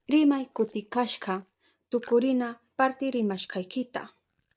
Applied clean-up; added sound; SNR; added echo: neural mask model DeepFilterNet 3.